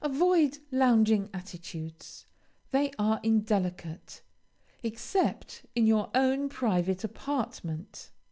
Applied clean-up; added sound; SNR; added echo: none; none; none; none.